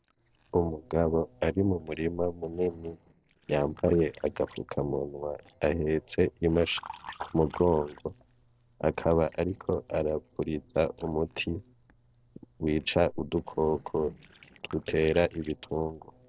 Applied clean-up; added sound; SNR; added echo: neural separator model SepFormer DNS4.